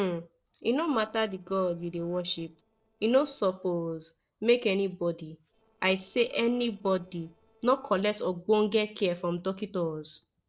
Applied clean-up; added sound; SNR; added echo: neural separator model SepFormer DNS4.